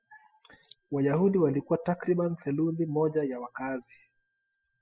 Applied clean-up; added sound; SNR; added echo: classical method spectral subtraction.